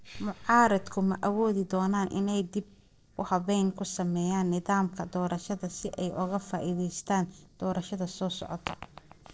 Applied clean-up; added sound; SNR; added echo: neural separator model SepFormer DNS4.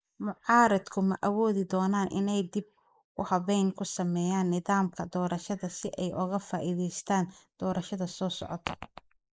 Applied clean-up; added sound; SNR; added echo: neural mask model Resemble Enhance denoiser.